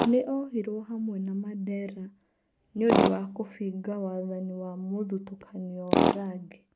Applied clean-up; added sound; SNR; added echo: none; Tools; 0 dB; none.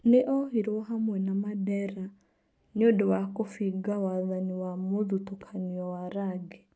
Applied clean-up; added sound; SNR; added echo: none; none; none; none.